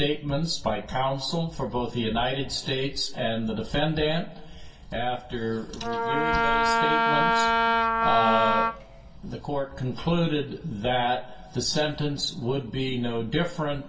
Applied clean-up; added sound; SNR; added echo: none; Wind instrument, woodwind instrument; -4 dB; reverberation time 0.2 s.